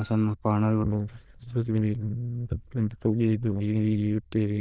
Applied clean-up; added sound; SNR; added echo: neural diffusion model UNIVERSE++.